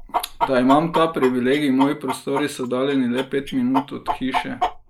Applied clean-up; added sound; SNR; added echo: neural mask model Resemble Enhance denoiser.